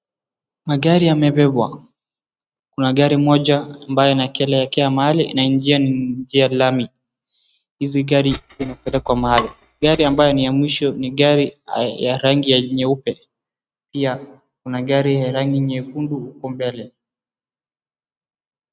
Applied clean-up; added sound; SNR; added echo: neural mask model RNNoise.